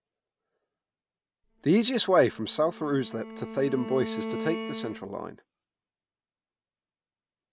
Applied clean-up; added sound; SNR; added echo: none; Bowed string instrument; 8 dB; none.